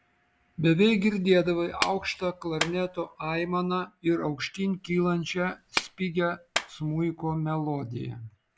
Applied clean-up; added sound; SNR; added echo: none; Clapping; 12 dB; none.